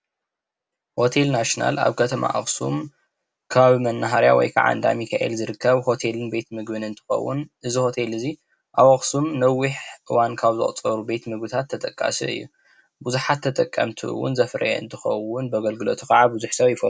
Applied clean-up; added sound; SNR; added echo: none; none; none; none.